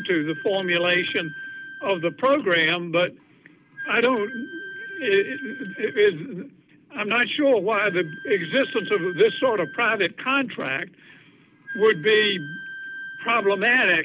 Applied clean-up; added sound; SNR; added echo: none; Wind instrument, woodwind instrument; 15 dB; none.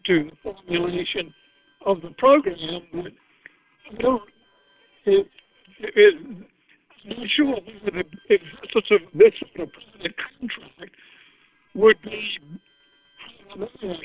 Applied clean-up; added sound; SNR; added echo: neural separator model SepFormer WHAM!.